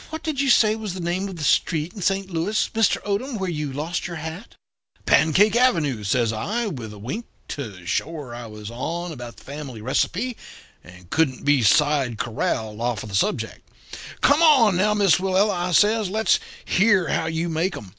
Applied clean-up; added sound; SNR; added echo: none; none; none; none.